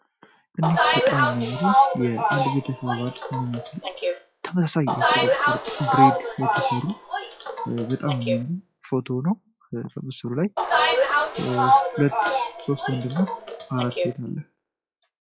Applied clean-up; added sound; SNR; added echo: classical method log-MMSE.